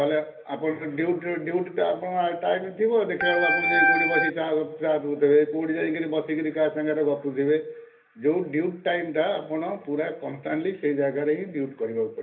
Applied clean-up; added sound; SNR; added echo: none; Organ; -4 dB; reverberation time 0.3 s.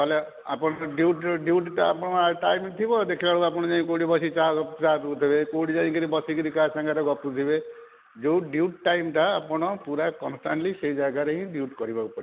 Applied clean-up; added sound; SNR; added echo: none; none; none; none.